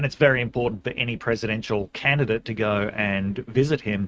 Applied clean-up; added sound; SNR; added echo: neural mask model RNNoise.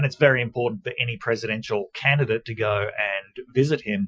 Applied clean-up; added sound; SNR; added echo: classical method Wiener filter.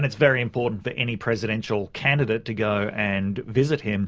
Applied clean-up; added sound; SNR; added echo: none; none; none; none.